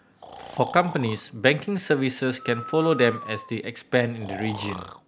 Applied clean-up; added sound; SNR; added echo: none; Breathing; 14 dB; none.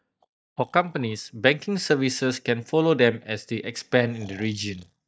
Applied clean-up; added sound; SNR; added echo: neural mask model DeepFilterNet 3.